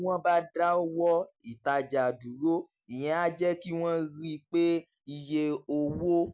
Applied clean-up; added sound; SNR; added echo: none; none; none; none.